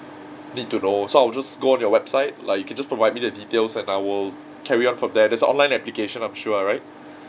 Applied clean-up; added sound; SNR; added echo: none; none; none; none.